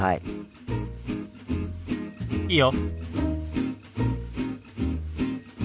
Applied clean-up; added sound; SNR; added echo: none; none; none; none.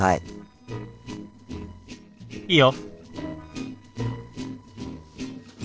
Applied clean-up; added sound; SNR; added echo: neural separator model SepFormer DNS4.